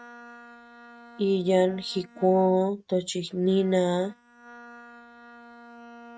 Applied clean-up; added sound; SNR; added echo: neural mask model RNNoise.